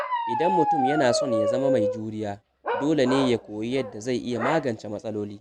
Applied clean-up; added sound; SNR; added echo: none; Bark; 2 dB; none.